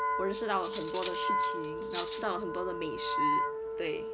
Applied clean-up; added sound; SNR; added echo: none; Wind instrument, woodwind instrument + Cutlery, silverware; -4 dB; none.